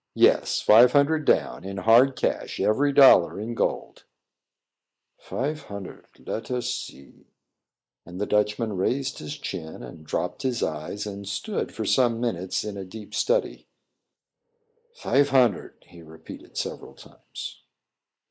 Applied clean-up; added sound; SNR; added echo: neural mask model Resemble Enhance denoiser.